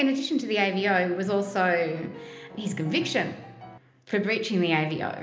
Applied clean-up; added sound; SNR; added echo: none; Piano; 20 dB; reverberation time 0.8 s.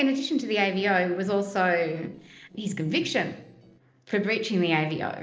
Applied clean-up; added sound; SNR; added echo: neural separator model SepFormer DNS4.